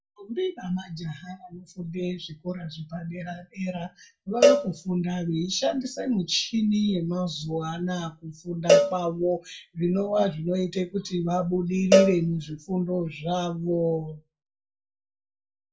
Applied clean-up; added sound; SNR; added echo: none; Cowbell; -2 dB; reverberation time 0.2 s.